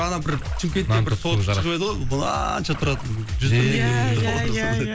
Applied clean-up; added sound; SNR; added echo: none; Splash, splatter; 10 dB; none.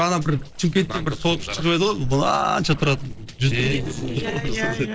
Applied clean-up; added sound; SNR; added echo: neural separator model SepFormer DNS4.